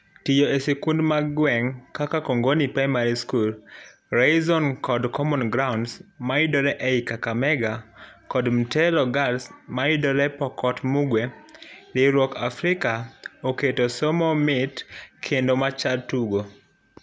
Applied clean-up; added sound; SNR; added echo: none; none; none; none.